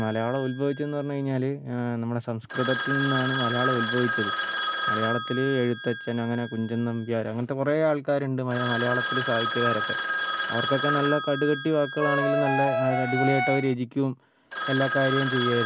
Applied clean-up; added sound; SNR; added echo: none; Telephone + Wind instrument, woodwind instrument; -1 dB; none.